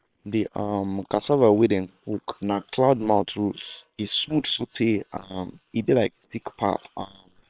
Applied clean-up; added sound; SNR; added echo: neural separator model SepFormer WHAM!.